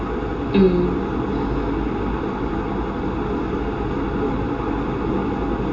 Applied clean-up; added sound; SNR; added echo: none; none; none; reverberation time 0.2 s.